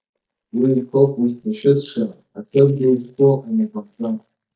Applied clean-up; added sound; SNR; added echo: neural mask model DeepFilterNet 3.